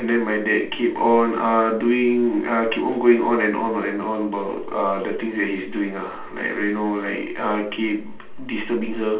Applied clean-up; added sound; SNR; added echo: none; none; none; reverberation time 0.3 s.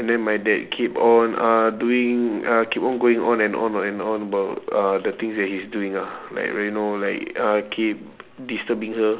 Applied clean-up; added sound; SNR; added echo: none; none; none; none.